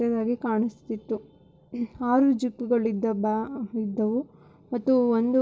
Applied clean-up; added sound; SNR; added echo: none; none; none; none.